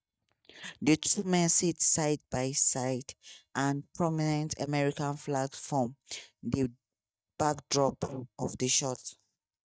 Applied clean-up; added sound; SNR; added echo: neural mask model DeepFilterNet 3.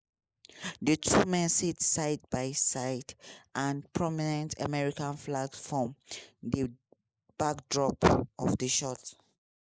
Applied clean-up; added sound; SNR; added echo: neural mask model Resemble Enhance denoiser.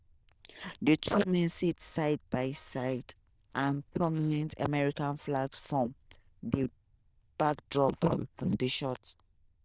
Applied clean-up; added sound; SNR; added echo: neural diffusion model UNIVERSE++.